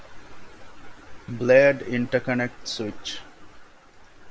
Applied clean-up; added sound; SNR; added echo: none; none; none; none.